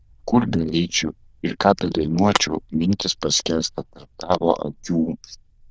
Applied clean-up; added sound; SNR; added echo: neural diffusion model UNIVERSE++.